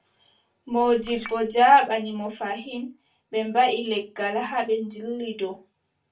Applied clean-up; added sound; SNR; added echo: none; Chink, clink; 19 dB; reverberation time 0.2 s.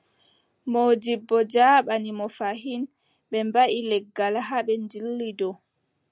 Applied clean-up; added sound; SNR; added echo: none; none; none; none.